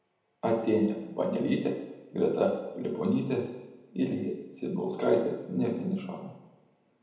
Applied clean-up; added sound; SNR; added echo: none; none; none; reverberation time 0.9 s.